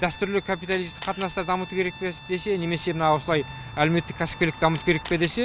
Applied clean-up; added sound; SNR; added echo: none; Bowed string instrument + Camera; 16 dB; none.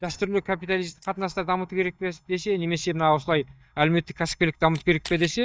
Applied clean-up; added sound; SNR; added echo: neural mask model DeepFilterNet 3.